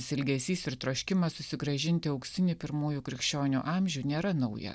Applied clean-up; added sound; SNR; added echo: none; none; none; none.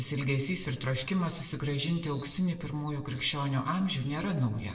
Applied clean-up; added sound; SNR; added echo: none; Bird; 12 dB; reverberation time 0.8 s.